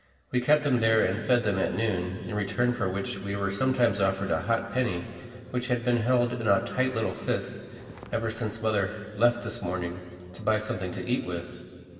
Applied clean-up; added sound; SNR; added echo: none; Walk, footsteps; 18 dB; reverberation time 2.5 s.